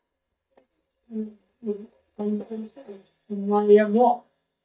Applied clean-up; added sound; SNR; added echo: neural mask model DeepFilterNet 3.